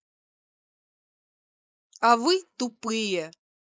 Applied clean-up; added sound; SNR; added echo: neural mask model Resemble Enhance denoiser.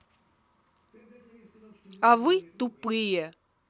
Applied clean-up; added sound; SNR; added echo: none; none; none; none.